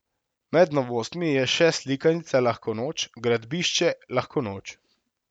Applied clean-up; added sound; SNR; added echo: none; none; none; none.